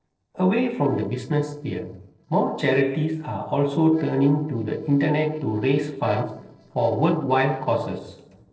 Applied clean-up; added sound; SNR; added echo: neural separator model SepFormer DNS4.